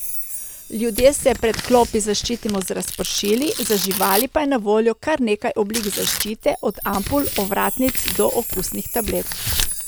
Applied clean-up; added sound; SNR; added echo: none; Tearing + Chime; 7 dB; none.